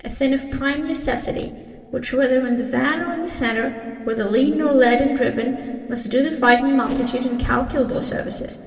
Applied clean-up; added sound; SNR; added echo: neural separator model SepFormer DNS4.